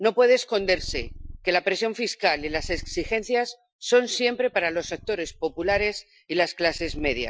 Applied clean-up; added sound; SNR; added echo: classical method Wiener filter.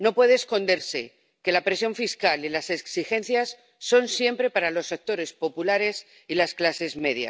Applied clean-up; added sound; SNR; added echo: none; none; none; none.